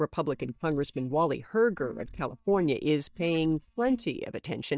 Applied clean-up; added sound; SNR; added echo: neural mask model DeepFilterNet 3.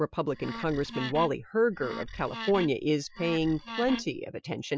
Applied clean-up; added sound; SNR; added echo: classical method Wiener filter.